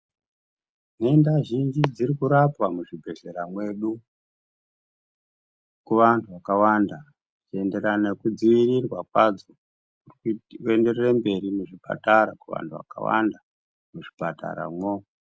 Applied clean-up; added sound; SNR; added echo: none; none; none; none.